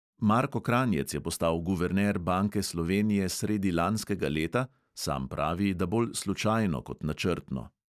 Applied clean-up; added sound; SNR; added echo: none; none; none; none.